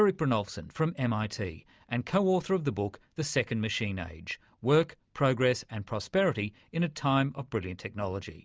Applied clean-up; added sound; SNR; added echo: none; none; none; none.